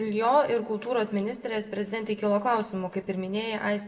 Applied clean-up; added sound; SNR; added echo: none; none; none; reverberation time 0.6 s.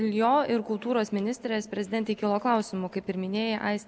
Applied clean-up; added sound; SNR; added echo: none; none; none; none.